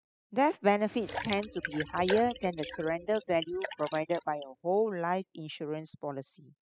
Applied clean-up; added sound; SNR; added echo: classical method spectral subtraction.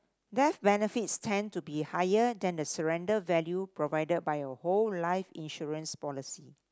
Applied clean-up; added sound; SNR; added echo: none; none; none; none.